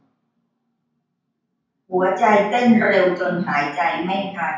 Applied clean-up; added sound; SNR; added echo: none; none; none; reverberation time 0.5 s.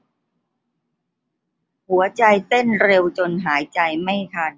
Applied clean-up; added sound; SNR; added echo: none; none; none; none.